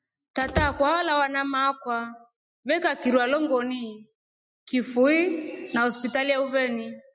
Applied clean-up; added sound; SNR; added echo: classical method Wiener filter.